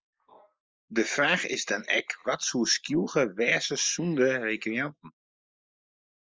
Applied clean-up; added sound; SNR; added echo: neural mask model Resemble Enhance denoiser.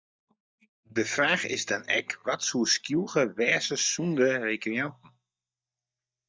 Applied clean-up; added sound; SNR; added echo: neural mask model DeepFilterNet 3.